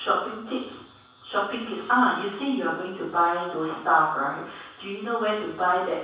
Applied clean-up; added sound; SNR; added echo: none; none; none; reverberation time 0.7 s.